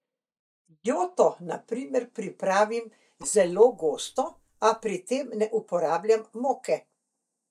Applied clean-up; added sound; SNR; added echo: neural mask model DeepFilterNet 3.